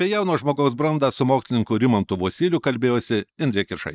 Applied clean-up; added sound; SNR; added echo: neural mask model Resemble Enhance denoiser.